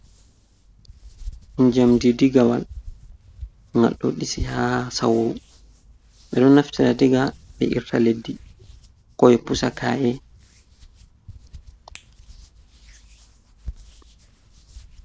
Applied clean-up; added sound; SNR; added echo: none; Hands; 19 dB; none.